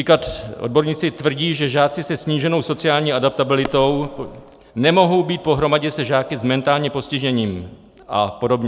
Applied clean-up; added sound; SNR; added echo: none; Fireworks; 15 dB; none.